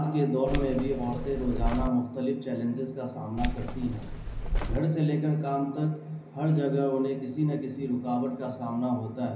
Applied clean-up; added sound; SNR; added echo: none; Keys jangling; 2 dB; reverberation time 0.4 s.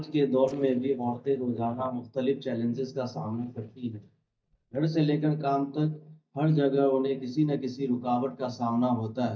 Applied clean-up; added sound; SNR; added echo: neural mask model DeepFilterNet 3.